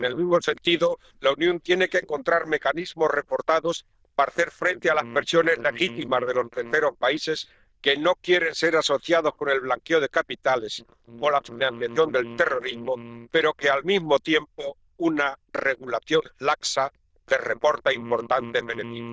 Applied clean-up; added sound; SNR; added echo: neural diffusion model UNIVERSE++.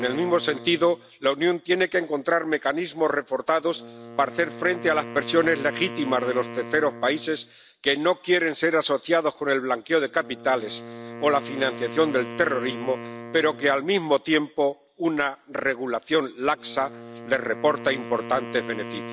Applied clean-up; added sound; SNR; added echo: none; Wind instrument, woodwind instrument; 15 dB; none.